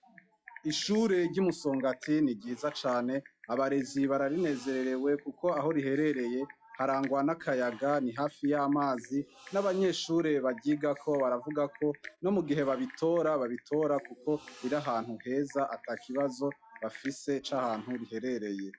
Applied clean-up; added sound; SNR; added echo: classical method log-MMSE.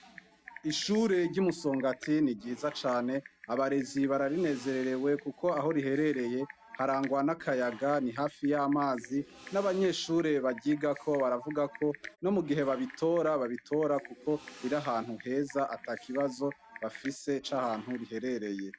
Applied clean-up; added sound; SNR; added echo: none; Typing; 19 dB; none.